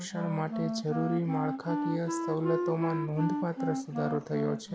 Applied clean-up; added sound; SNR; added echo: none; Wind instrument, woodwind instrument; 2 dB; none.